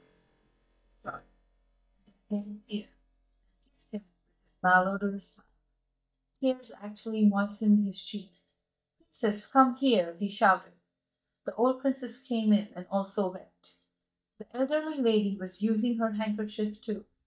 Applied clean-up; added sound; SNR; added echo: neural mask model DeepFilterNet 3.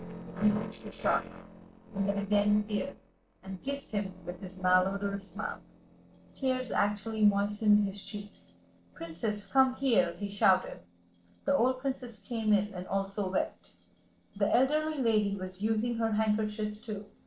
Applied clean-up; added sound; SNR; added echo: neural separator model SepFormer DNS4.